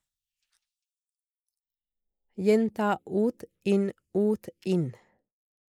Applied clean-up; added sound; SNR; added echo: neural mask model Resemble Enhance denoiser.